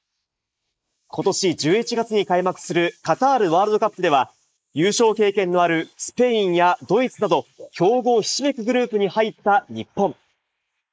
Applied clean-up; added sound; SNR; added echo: neural mask model Resemble Enhance denoiser.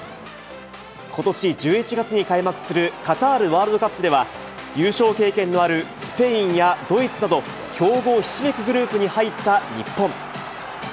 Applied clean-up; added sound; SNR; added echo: none; Burping, eructation; 18 dB; none.